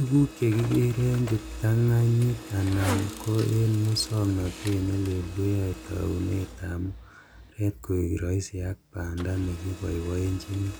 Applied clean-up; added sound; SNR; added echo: none; Motorcycle + Printer; 15 dB; none.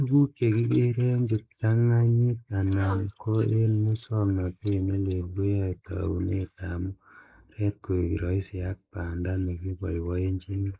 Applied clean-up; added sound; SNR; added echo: neural mask model Resemble Enhance denoiser.